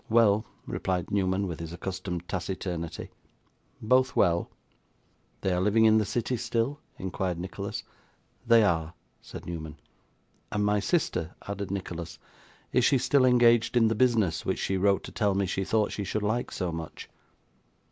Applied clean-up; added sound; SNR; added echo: none; none; none; none.